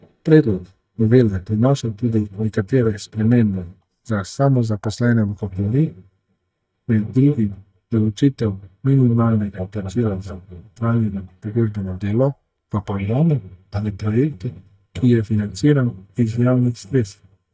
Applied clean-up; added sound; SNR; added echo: neural mask model DeepFilterNet 3.